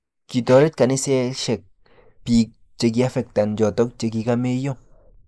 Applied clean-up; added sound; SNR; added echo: neural mask model Resemble Enhance denoiser.